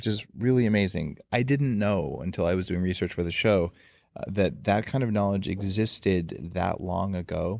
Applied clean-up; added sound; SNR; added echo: none; none; none; none.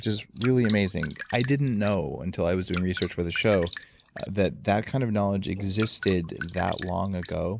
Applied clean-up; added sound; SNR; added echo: none; Drip; 15 dB; none.